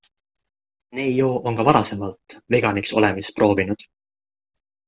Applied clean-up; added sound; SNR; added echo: none; none; none; none.